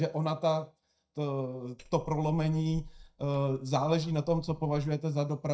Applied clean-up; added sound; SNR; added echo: neural mask model DeepFilterNet 3.